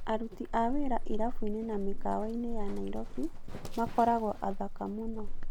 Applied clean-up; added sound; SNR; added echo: none; Livestock, farm animals, working animals; -1 dB; none.